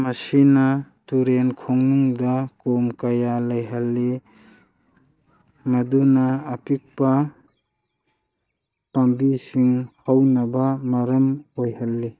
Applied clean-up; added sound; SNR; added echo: neural mask model DeepFilterNet 3.